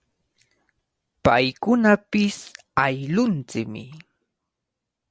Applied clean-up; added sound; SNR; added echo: none; none; none; none.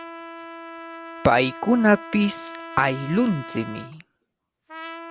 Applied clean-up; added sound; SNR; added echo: none; Trumpet; 14 dB; none.